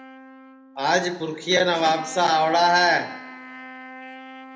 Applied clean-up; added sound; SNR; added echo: none; Wind instrument, woodwind instrument; 18 dB; reverberation time 0.7 s.